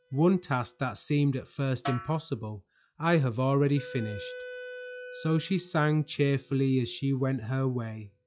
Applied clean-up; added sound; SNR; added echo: classical method log-MMSE.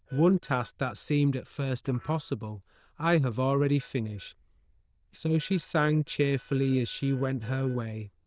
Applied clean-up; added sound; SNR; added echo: neural diffusion model UNIVERSE++.